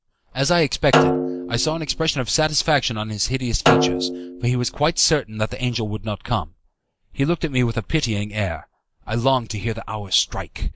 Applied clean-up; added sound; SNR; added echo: none; Snare drum; 2 dB; none.